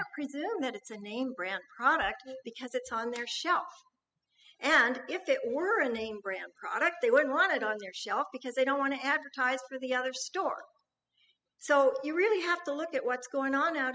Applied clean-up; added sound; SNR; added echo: classical method spectral subtraction.